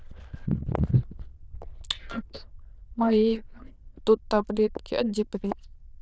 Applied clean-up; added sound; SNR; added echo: neural diffusion model UNIVERSE++.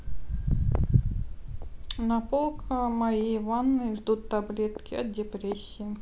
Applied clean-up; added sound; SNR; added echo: none; Walk, footsteps; 2 dB; none.